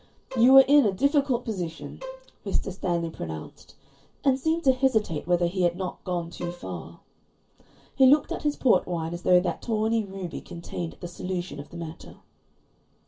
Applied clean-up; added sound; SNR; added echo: none; Bowed string instrument; 16 dB; reverberation time 0.2 s.